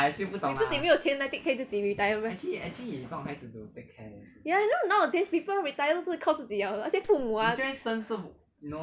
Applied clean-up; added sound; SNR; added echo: none; Clapping; 18 dB; none.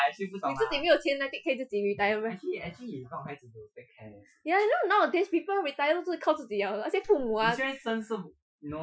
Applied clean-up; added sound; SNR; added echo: classical method Wiener filter.